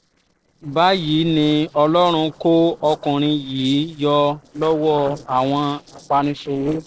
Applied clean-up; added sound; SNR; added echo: neural separator model SepFormer DNS4.